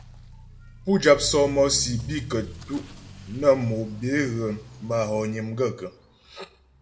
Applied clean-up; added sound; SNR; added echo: none; Accelerating, revving, vroom / Motor vehicle (road); 16 dB; reverberation time 0.5 s.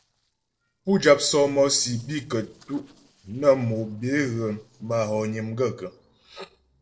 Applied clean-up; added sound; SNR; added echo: neural separator model SepFormer DNS4.